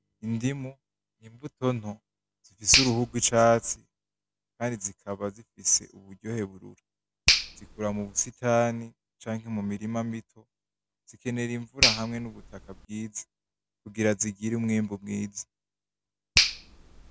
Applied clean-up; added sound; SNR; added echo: none; Finger snapping; 3 dB; none.